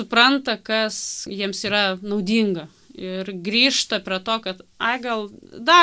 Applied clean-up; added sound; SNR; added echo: none; none; none; none.